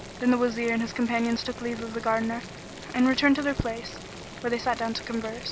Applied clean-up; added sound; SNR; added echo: none; Boiling; 13 dB; none.